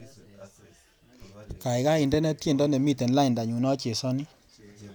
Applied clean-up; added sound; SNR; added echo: none; none; none; none.